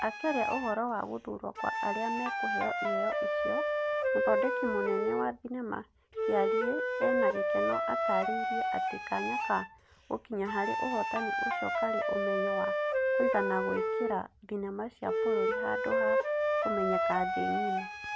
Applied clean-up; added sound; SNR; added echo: none; Wind instrument, woodwind instrument; -4 dB; none.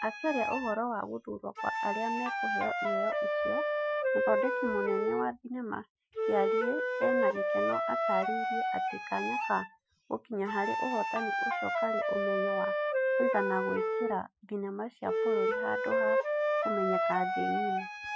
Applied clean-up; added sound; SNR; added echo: classical method Wiener filter.